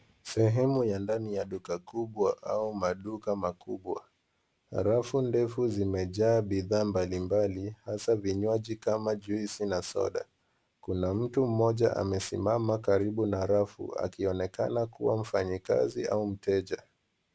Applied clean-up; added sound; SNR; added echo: none; none; none; none.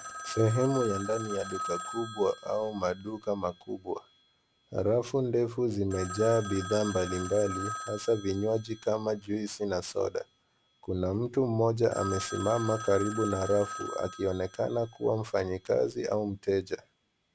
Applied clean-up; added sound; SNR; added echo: none; Telephone; 12 dB; none.